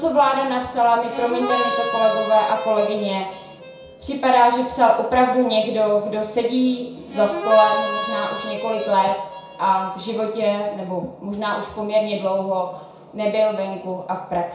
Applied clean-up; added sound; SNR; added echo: none; Harmonica; 7 dB; reverberation time 0.6 s.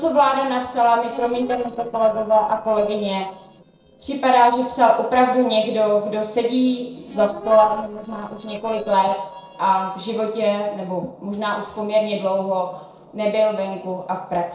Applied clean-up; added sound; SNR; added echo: neural separator model SepFormer DNS4.